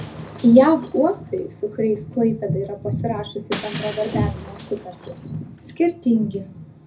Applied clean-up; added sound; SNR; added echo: none; Shatter; 17 dB; reverberation time 0.4 s.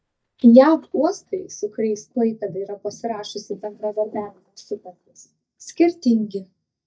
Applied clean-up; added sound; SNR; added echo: neural mask model DeepFilterNet 3.